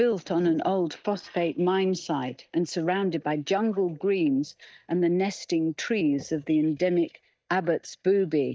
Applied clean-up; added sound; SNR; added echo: neural mask model DeepFilterNet 3.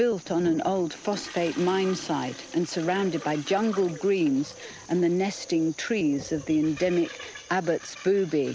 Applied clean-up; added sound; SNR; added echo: none; Toilet flush; 19 dB; none.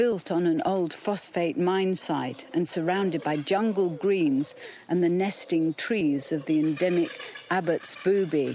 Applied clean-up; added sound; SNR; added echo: none; none; none; none.